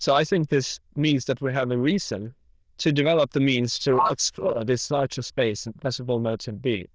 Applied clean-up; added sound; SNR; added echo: neural diffusion model UNIVERSE++.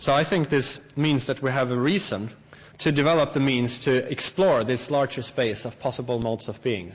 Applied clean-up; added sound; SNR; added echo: none; none; none; none.